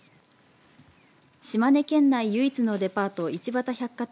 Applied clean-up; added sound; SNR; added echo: none; none; none; none.